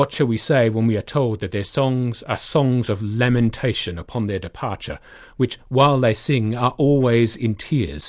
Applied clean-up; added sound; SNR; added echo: none; none; none; none.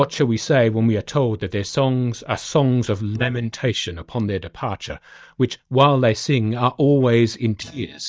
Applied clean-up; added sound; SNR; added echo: neural mask model DeepFilterNet 3.